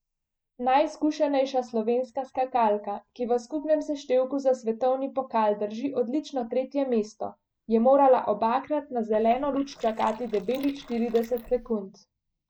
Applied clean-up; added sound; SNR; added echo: neural mask model Resemble Enhance denoiser.